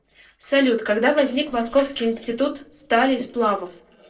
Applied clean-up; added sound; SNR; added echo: neural separator model SepFormer DNS4.